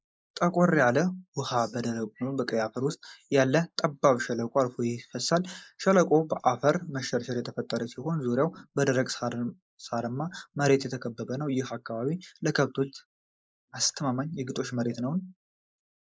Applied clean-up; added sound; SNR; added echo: neural mask model Resemble Enhance denoiser.